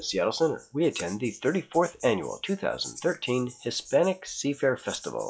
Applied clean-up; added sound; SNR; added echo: classical method log-MMSE.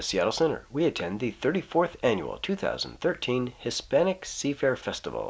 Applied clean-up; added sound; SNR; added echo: none; none; none; none.